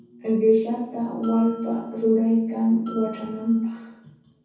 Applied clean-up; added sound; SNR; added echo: none; Bell; 20 dB; reverberation time 0.9 s.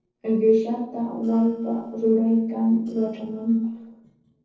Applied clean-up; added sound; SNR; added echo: neural separator model SepFormer DNS4.